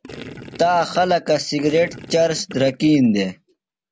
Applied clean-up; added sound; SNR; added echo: none; Gurgling; 17 dB; none.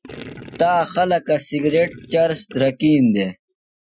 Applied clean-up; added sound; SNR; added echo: classical method Wiener filter.